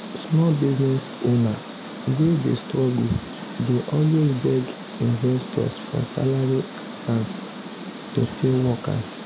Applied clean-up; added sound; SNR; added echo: none; Cricket; 1 dB; none.